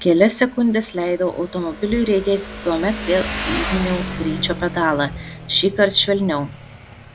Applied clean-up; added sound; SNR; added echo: none; Motorcycle; 10 dB; none.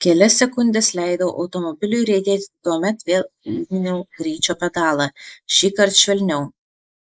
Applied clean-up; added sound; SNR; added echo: neural mask model Resemble Enhance denoiser.